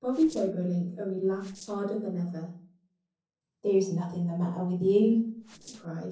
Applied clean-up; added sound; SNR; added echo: neural separator model SepFormer DNS4.